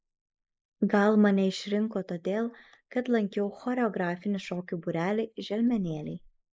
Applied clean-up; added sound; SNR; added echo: neural mask model Resemble Enhance denoiser.